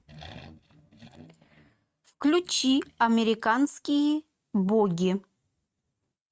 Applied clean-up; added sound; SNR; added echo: neural mask model RNNoise.